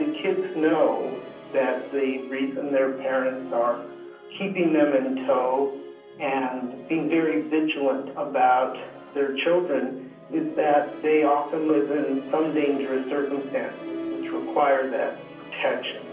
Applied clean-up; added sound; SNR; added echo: none; Musical instrument; 15 dB; reverberation time 0.6 s.